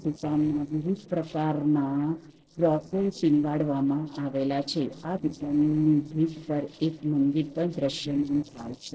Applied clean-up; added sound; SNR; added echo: neural separator model SepFormer DNS4.